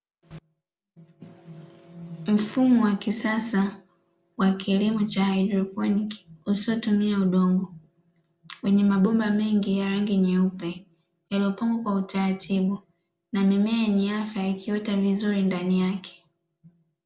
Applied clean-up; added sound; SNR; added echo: none; none; none; none.